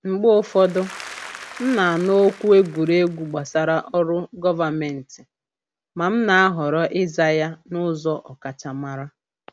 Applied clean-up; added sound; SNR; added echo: none; Applause / Crowd; 19 dB; none.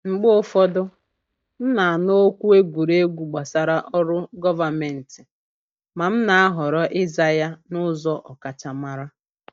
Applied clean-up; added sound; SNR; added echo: neural mask model DeepFilterNet 3.